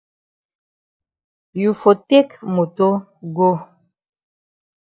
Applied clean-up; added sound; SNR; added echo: neural mask model DeepFilterNet 3.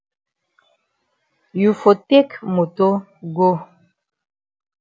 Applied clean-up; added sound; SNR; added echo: none; none; none; none.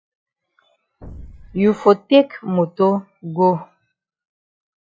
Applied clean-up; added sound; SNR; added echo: classical method log-MMSE.